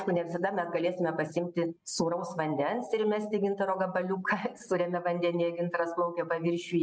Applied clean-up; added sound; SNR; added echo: none; none; none; none.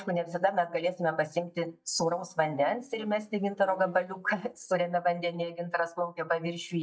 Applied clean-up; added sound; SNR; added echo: neural mask model DeepFilterNet 3.